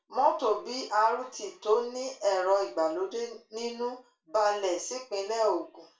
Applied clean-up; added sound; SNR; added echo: none; none; none; reverberation time 0.3 s.